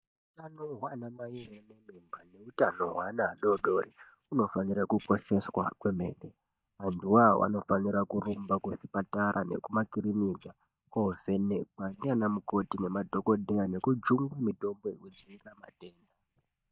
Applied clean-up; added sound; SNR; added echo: neural mask model DeepFilterNet 3.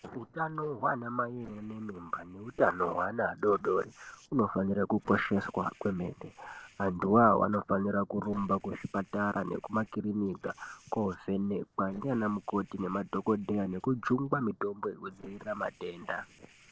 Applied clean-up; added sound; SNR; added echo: neural separator model SepFormer DNS4.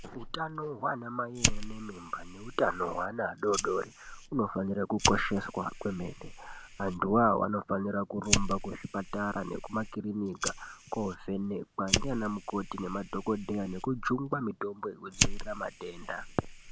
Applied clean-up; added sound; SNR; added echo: none; Fire; 4 dB; none.